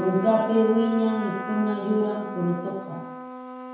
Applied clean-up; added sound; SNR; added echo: none; Trumpet; 10 dB; reverberation time 0.9 s.